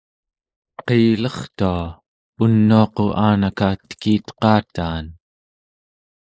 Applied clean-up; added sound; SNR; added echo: neural mask model Resemble Enhance denoiser.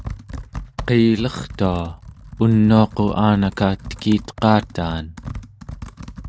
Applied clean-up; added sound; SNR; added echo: none; Computer keyboard; 14 dB; none.